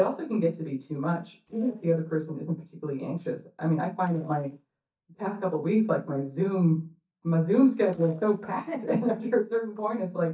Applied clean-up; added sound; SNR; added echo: neural mask model DeepFilterNet 3.